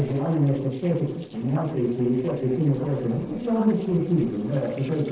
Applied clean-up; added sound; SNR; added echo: neural separator model SepFormer DNS4.